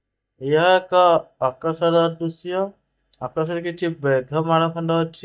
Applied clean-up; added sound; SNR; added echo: neural mask model DeepFilterNet 3.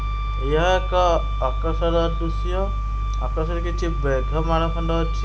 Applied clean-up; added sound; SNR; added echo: none; Wind instrument, woodwind instrument; 15 dB; none.